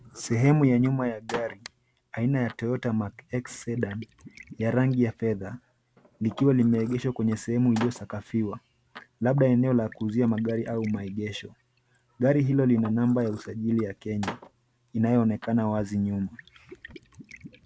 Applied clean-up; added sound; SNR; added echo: none; Liquid; 20 dB; none.